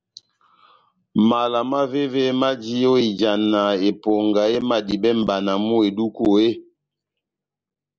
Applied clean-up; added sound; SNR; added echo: none; none; none; none.